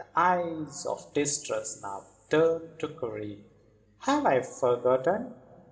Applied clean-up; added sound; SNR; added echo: none; none; none; reverberation time 2.7 s.